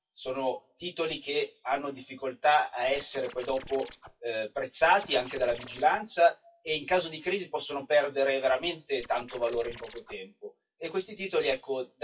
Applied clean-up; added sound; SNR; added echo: classical method WPE with log-MMSE.